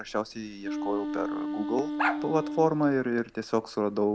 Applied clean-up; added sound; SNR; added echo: none; Wind instrument, woodwind instrument + Bark; 4 dB; none.